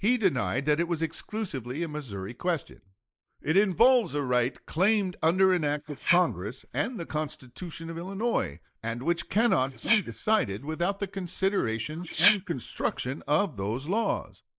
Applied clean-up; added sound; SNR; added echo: neural mask model Resemble Enhance denoiser.